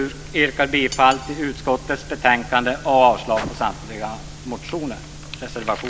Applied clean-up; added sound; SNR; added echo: none; Car + Cutlery, silverware; 19 dB; none.